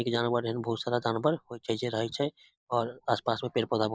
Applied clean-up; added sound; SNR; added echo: neural mask model Resemble Enhance denoiser.